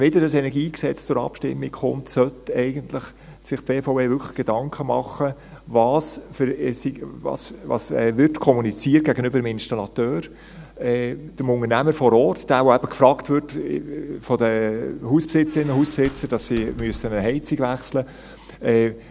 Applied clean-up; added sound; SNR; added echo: none; Squeak; 17 dB; none.